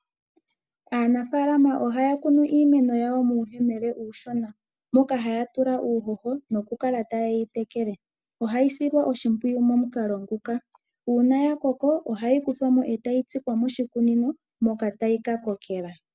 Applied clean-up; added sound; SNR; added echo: none; none; none; none.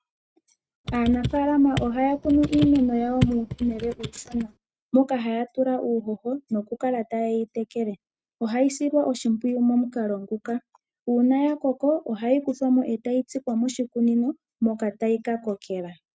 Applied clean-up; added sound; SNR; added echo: neural mask model RNNoise.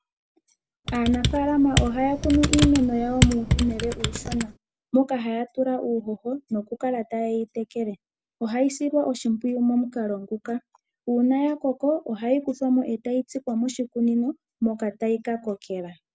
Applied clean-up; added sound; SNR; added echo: none; Computer keyboard; 0 dB; none.